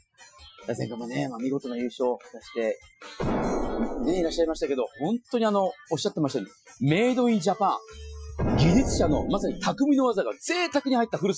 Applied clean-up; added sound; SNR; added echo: classical method Wiener filter.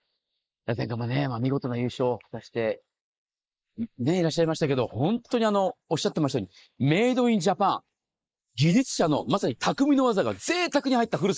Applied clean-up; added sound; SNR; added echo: neural mask model Resemble Enhance denoiser.